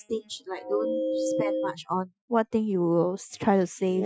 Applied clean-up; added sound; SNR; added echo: classical method Wiener filter.